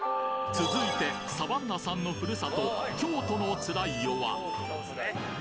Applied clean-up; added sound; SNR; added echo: none; Breathing; 17 dB; none.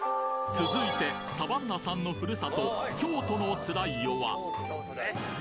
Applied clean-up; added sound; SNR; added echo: none; none; none; none.